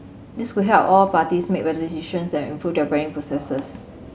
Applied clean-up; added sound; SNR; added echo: none; none; none; none.